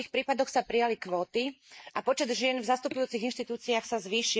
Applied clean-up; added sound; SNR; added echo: neural mask model Resemble Enhance denoiser.